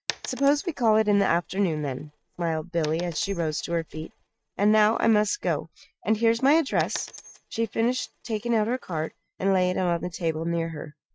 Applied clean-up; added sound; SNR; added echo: neural mask model RNNoise.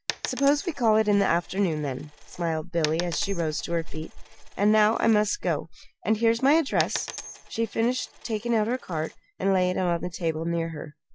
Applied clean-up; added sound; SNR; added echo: none; Coin (dropping); 15 dB; none.